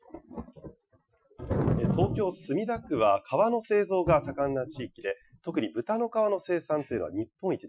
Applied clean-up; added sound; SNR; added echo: classical method Wiener filter.